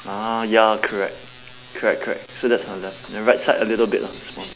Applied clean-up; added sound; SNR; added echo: none; none; none; none.